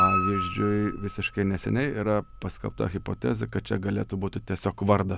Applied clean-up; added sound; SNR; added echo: none; Piano; 6 dB; none.